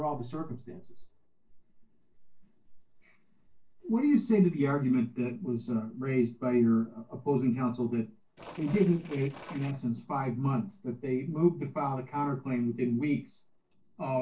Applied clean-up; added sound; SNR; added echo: neural separator model SepFormer DNS4.